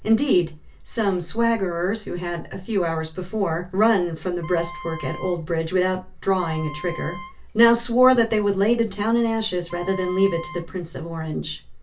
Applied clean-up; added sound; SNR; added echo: none; Wind instrument, woodwind instrument; 17 dB; reverberation time 0.2 s.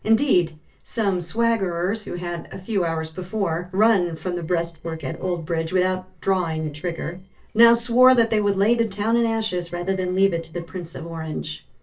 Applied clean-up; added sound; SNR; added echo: neural separator model SepFormer DNS4.